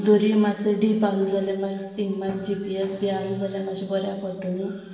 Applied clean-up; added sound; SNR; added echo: none; none; none; reverberation time 1.4 s.